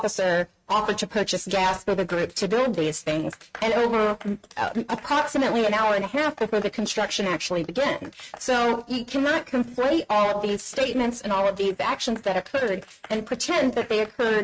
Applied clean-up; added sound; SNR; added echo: neural mask model RNNoise.